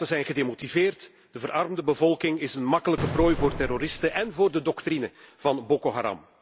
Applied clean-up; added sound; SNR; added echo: none; Explosion; 9 dB; none.